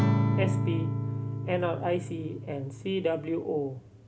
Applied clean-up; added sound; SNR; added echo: none; Acoustic guitar / Strum; -2 dB; none.